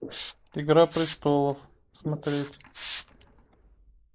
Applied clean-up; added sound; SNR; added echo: neural mask model Resemble Enhance denoiser.